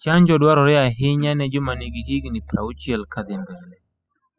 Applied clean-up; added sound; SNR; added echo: classical method spectral subtraction.